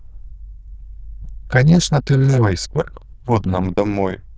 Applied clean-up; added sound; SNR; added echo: neural diffusion model UNIVERSE++.